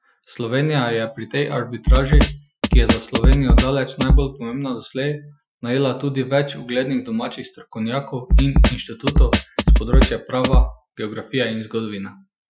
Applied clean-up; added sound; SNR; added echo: classical method Wiener filter.